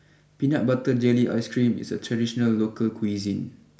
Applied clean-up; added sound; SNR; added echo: none; none; none; none.